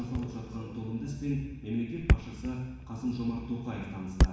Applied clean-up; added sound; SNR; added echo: none; Thump, thud; -2 dB; reverberation time 1.1 s.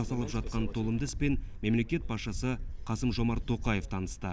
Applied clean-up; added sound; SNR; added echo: none; none; none; none.